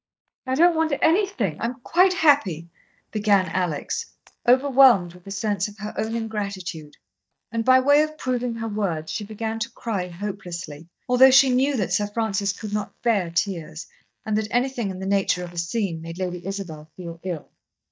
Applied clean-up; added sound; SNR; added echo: neural mask model DeepFilterNet 3.